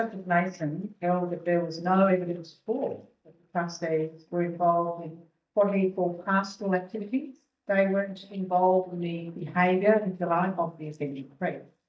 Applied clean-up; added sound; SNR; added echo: neural mask model DeepFilterNet 3.